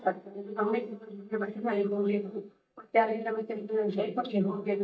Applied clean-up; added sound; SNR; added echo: neural mask model DeepFilterNet 3.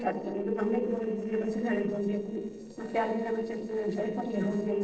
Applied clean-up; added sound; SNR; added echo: neural separator model SepFormer DNS4.